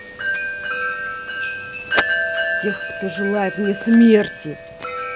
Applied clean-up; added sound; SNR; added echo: none; Wind chime; 4 dB; none.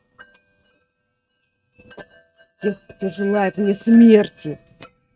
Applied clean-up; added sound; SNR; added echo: neural mask model RNNoise.